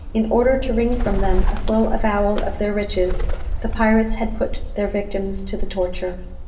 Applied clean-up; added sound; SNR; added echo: none; Bird; 0 dB; reverberation time 0.7 s.